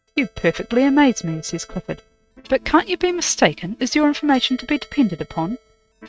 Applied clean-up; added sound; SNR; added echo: neural mask model RNNoise.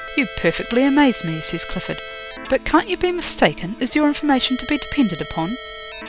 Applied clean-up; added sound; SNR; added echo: none; Keyboard (musical); 13 dB; none.